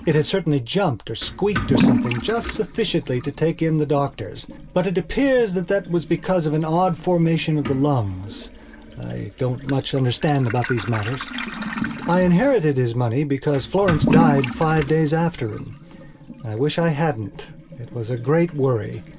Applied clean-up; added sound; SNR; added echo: none; Toilet flush / Liquid; 7 dB; none.